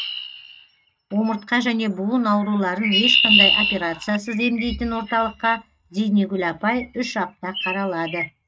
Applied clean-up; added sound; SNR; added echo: neural mask model RNNoise.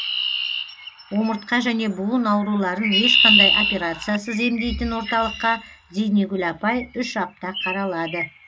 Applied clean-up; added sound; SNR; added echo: none; Chirp, tweet; 1 dB; none.